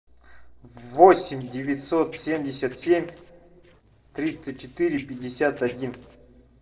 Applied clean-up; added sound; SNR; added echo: neural separator model SepFormer DNS4.